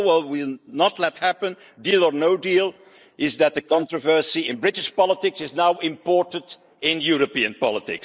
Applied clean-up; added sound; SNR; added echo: neural mask model Resemble Enhance denoiser.